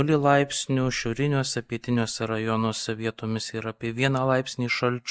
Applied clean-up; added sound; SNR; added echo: neural mask model DeepFilterNet 3.